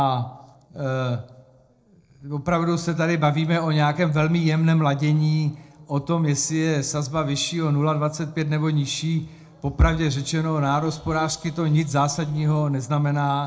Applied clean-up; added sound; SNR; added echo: neural separator model SepFormer DNS4.